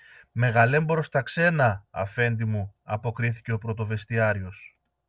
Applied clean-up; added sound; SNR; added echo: none; none; none; none.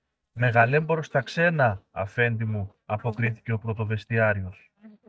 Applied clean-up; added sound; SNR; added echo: neural mask model DeepFilterNet 3.